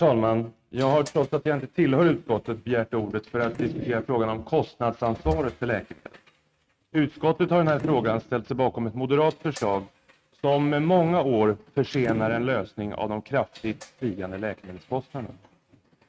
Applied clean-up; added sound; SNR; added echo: neural mask model RNNoise.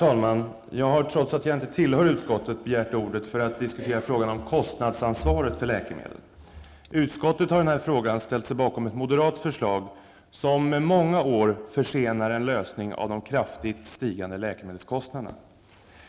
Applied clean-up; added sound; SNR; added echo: none; none; none; none.